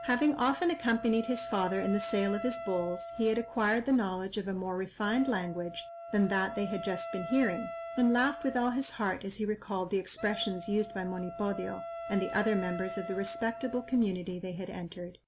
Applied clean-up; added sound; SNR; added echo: none; Wind instrument, woodwind instrument; 11 dB; none.